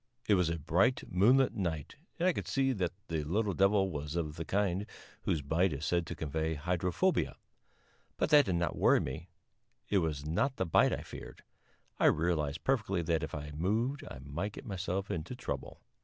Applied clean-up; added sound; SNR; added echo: none; none; none; none.